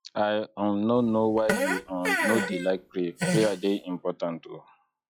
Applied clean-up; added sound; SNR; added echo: classical method log-MMSE.